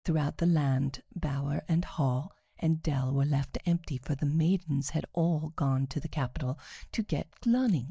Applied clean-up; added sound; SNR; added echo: neural mask model DeepFilterNet 3.